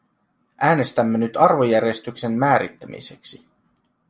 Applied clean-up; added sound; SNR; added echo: none; none; none; none.